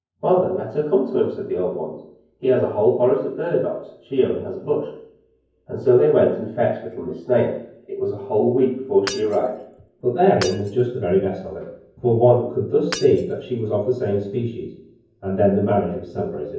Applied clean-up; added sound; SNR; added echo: none; Shatter / Hammer; 15 dB; reverberation time 0.9 s.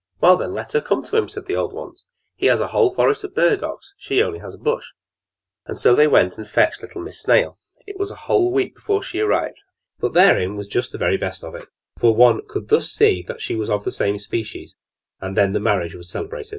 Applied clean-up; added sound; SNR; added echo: none; none; none; none.